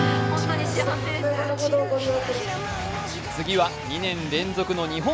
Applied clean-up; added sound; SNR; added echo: none; Acoustic guitar / Strum; 5 dB; none.